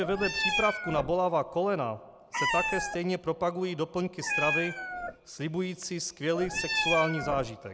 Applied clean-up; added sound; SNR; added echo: none; Meow; 3 dB; none.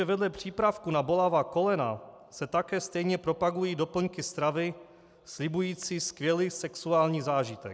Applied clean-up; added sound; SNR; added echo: none; none; none; none.